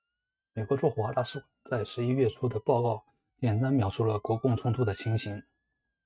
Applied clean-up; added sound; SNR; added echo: neural mask model RNNoise.